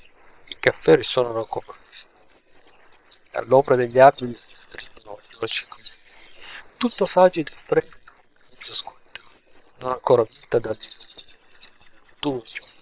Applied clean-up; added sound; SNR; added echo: neural separator model SepFormer WHAM!.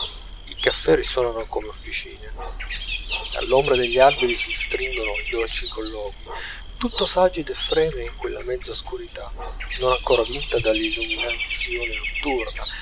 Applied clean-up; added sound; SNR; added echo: none; Bird / Dog; 5 dB; none.